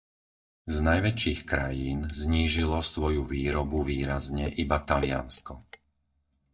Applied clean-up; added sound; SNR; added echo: neural mask model DeepFilterNet 3.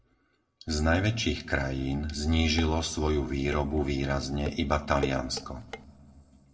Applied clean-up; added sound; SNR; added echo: none; Dishes, pots, and pans; 15 dB; reverberation time 0.8 s.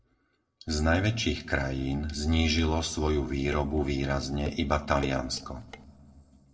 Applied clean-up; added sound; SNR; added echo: neural separator model SepFormer DNS4.